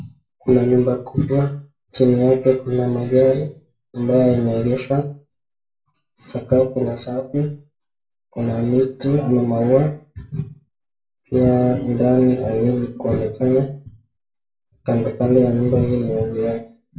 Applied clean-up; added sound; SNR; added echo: none; none; none; reverberation time 0.3 s.